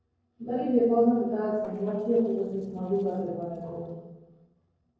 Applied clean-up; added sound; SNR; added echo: neural separator model SepFormer DNS4.